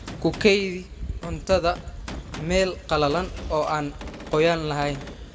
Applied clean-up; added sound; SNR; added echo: none; Gunshot, gunfire; 16 dB; reverberation time 2.5 s.